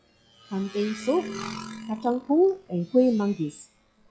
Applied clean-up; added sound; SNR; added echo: classical method log-MMSE.